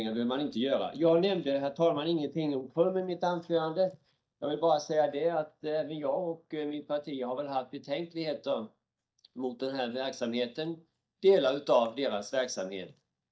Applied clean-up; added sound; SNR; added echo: neural mask model DeepFilterNet 3.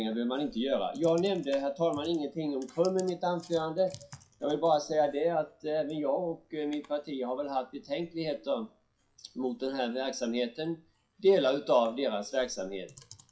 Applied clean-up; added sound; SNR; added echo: classical method WPE with log-MMSE.